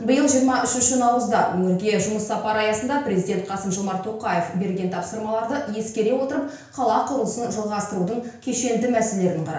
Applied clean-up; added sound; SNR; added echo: none; none; none; reverberation time 0.5 s.